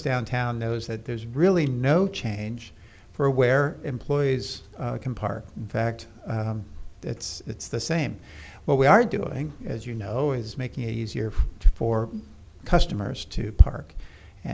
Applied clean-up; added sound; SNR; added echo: none; none; none; none.